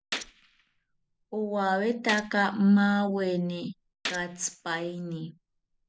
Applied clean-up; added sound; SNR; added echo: none; Gunshot, gunfire; 15 dB; none.